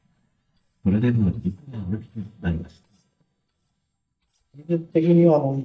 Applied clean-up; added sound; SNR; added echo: neural mask model DeepFilterNet 3.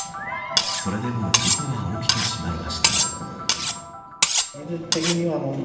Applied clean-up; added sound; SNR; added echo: none; Cutlery, silverware; -2 dB; reverberation time 2.6 s.